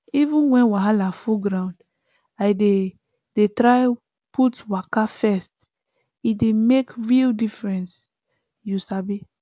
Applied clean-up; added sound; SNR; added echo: none; none; none; none.